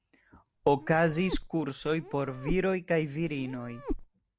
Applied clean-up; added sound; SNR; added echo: none; Meow; 9 dB; none.